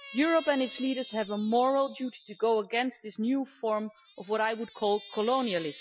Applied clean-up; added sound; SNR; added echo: classical method Wiener filter.